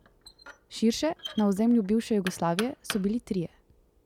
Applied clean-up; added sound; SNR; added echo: none; Knock; 16 dB; none.